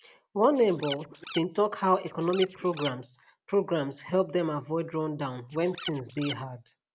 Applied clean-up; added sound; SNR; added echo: none; Scratching (performance technique); 12 dB; none.